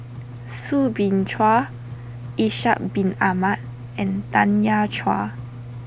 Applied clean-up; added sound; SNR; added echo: none; Engine; 12 dB; none.